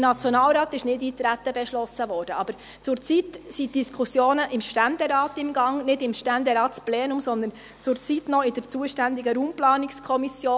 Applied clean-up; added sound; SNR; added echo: none; none; none; none.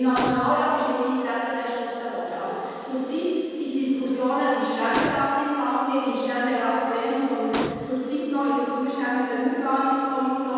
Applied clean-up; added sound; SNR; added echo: none; Gunshot, gunfire; 9 dB; reverberation time 2.1 s.